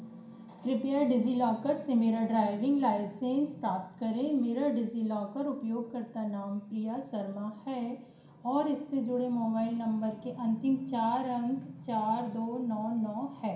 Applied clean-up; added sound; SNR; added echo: none; none; none; reverberation time 0.5 s.